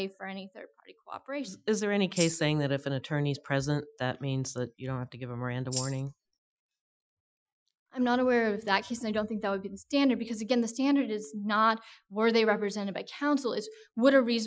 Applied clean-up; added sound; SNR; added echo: classical method Wiener filter.